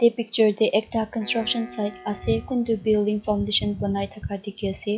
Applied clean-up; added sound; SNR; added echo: classical method log-MMSE.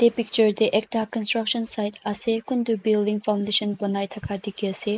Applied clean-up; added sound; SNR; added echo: neural mask model Resemble Enhance denoiser.